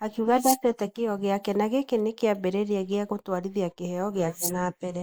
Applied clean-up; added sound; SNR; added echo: neural mask model Resemble Enhance denoiser.